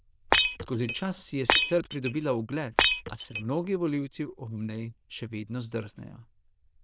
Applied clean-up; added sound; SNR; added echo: neural diffusion model UNIVERSE++.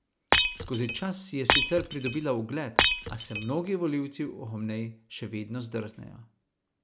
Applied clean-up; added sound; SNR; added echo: none; Shatter; -5 dB; none.